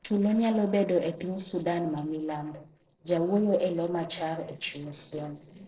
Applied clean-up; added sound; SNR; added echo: neural separator model SepFormer DNS4.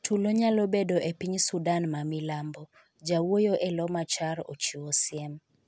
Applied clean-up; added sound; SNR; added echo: none; none; none; none.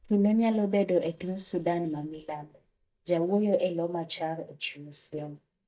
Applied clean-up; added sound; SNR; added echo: neural mask model DeepFilterNet 3.